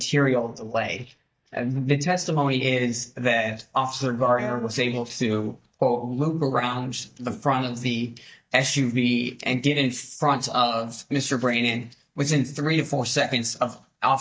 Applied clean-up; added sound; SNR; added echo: neural mask model DeepFilterNet 3.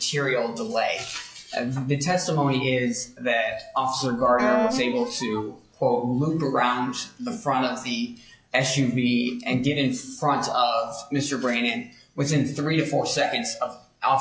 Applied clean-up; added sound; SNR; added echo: classical method log-MMSE.